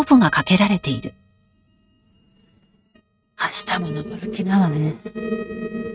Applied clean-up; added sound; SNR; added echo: neural mask model RNNoise.